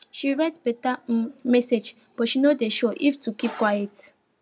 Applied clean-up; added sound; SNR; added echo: none; none; none; none.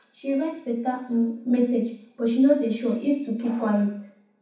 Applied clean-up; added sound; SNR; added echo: none; none; none; reverberation time 0.6 s.